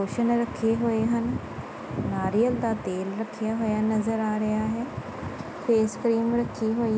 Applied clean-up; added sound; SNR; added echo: none; none; none; none.